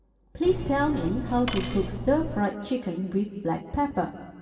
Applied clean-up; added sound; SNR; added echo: none; Cutlery, silverware; 4 dB; reverberation time 1.9 s.